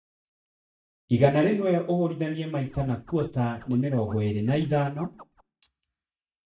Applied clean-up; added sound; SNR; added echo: neural mask model DeepFilterNet 3.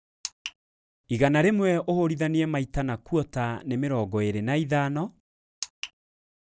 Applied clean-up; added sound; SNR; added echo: none; none; none; none.